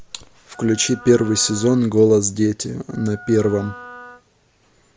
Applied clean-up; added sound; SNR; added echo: none; Wind instrument, woodwind instrument; 19 dB; none.